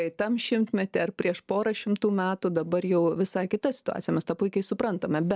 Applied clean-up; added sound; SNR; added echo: none; none; none; none.